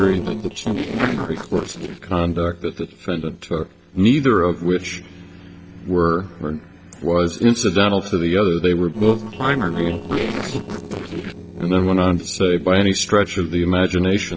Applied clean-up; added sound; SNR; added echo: neural separator model SepFormer DNS4.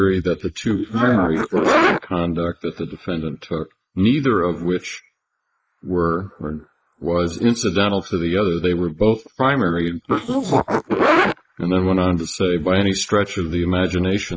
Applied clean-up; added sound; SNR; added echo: neural mask model Resemble Enhance denoiser.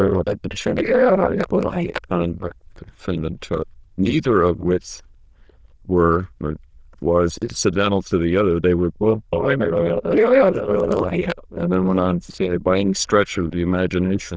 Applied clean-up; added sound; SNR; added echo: neural diffusion model UNIVERSE++.